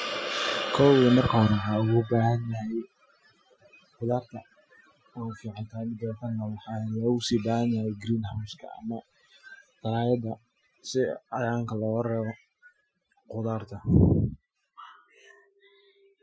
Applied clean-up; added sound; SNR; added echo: classical method Wiener filter.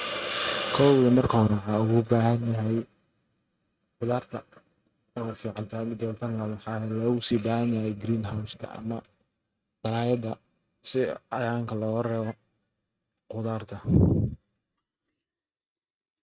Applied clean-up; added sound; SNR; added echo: neural mask model RNNoise.